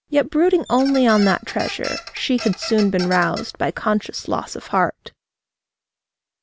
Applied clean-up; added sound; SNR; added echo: none; Squeak; 12 dB; none.